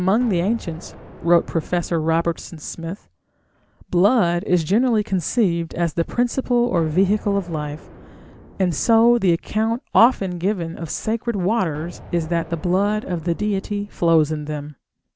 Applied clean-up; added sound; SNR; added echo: none; Explosion; 20 dB; none.